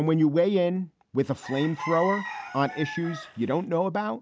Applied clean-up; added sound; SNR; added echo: none; Chicken, rooster; 11 dB; none.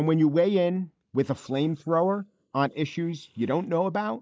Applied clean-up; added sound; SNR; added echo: neural mask model Resemble Enhance denoiser.